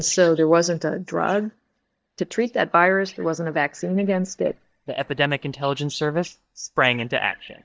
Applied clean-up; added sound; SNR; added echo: neural mask model DeepFilterNet 3.